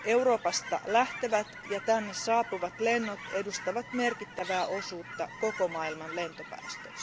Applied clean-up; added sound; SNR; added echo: none; Chirp, tweet / Fowl; 12 dB; none.